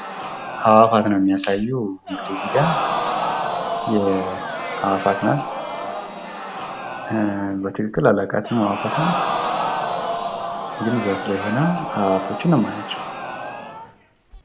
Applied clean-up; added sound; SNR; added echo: none; Crowd; 5 dB; none.